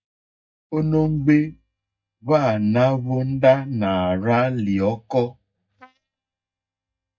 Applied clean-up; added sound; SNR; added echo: neural mask model DeepFilterNet 3.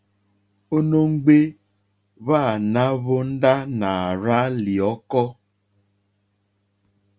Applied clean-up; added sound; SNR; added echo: none; none; none; none.